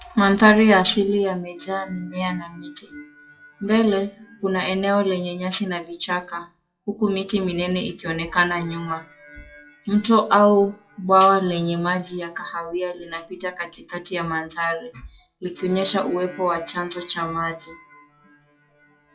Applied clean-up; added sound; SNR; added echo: classical method WPE with log-MMSE.